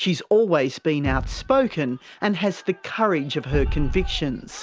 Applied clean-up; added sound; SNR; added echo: none; Thump, thud; 8 dB; none.